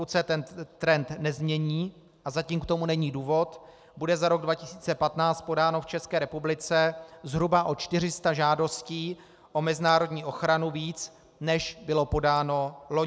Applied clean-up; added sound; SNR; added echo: none; none; none; none.